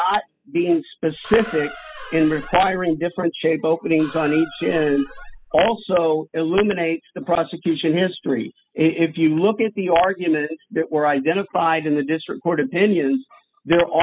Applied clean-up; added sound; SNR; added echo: classical method spectral subtraction.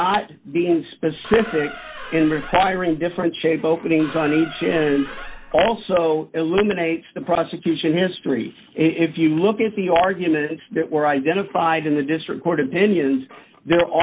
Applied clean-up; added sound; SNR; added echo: none; Squeak; 15 dB; none.